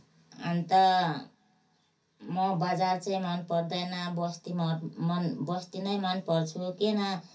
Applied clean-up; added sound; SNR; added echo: none; none; none; reverberation time 0.3 s.